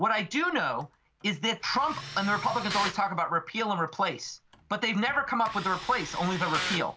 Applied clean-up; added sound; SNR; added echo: none; Tools; 12 dB; none.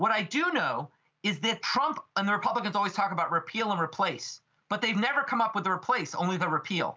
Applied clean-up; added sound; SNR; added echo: none; none; none; none.